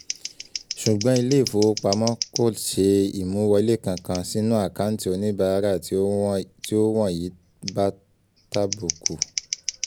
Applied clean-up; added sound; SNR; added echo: none; Scissors; 12 dB; none.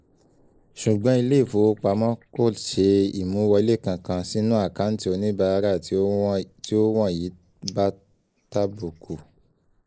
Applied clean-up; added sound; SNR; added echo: neural mask model Resemble Enhance denoiser.